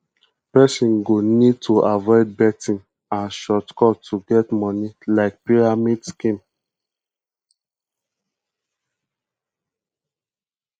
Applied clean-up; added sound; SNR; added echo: neural mask model Resemble Enhance denoiser.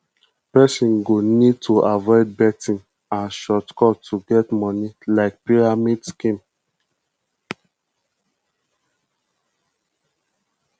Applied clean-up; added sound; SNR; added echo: none; none; none; none.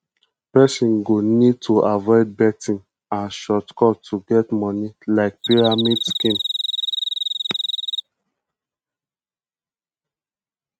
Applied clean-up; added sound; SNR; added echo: neural mask model RNNoise.